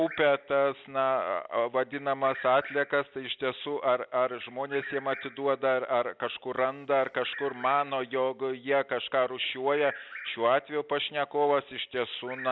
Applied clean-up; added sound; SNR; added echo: none; Bird vocalization, bird call, bird song; 18 dB; none.